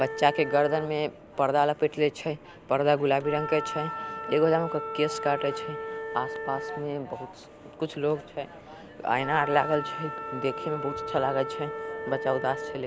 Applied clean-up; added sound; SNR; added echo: none; Wind instrument, woodwind instrument; 9 dB; none.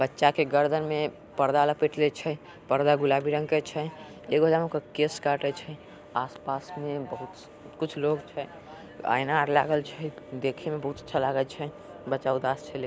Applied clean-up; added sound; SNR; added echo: none; none; none; none.